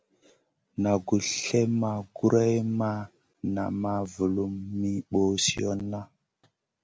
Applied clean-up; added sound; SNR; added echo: none; none; none; none.